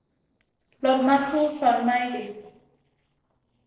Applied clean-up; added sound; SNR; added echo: neural separator model SepFormer DNS4.